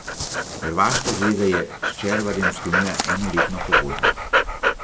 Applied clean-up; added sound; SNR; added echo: none; Dog; -2 dB; none.